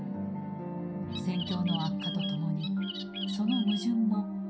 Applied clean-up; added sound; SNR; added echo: none; Bird; 11 dB; reverberation time 0.3 s.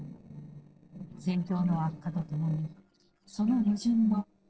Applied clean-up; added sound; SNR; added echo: neural separator model SepFormer DNS4.